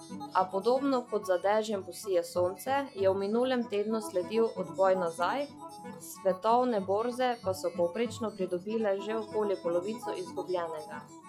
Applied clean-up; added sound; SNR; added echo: classical method log-MMSE.